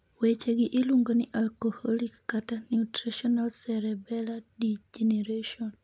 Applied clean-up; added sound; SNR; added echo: none; none; none; none.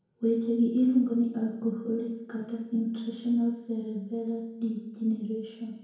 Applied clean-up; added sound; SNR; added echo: none; none; none; reverberation time 0.9 s.